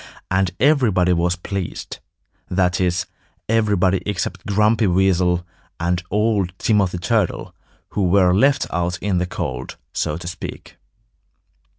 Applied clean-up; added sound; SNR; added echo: none; none; none; none.